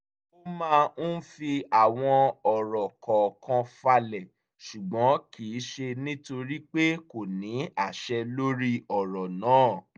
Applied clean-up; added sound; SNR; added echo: none; none; none; none.